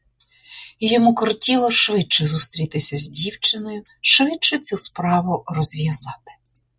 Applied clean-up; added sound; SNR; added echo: none; none; none; none.